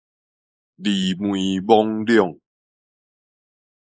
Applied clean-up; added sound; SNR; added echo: neural mask model Resemble Enhance denoiser.